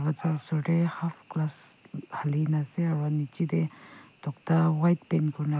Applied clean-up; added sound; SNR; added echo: none; none; none; none.